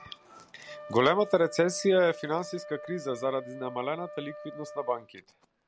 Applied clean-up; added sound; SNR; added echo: none; Wind instrument, woodwind instrument; 15 dB; none.